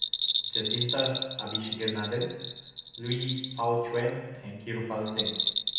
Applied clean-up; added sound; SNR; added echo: none; Bell; -1 dB; reverberation time 1.1 s.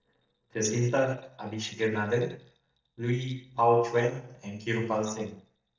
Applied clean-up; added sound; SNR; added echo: neural mask model DeepFilterNet 3.